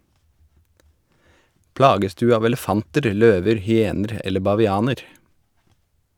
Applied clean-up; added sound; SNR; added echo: none; none; none; none.